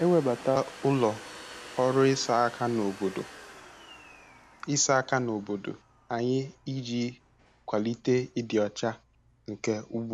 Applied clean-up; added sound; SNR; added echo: none; Domestic sounds, home sounds; 19 dB; none.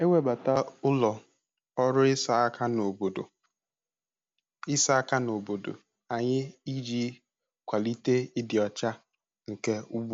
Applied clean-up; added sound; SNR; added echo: none; none; none; none.